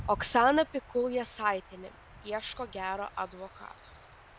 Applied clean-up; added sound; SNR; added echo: none; Stream / Chirp, tweet / Wind; 18 dB; none.